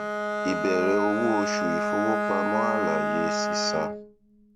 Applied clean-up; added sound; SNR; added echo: none; Bowed string instrument; -2 dB; none.